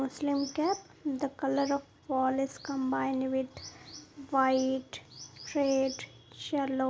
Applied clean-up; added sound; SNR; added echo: none; none; none; none.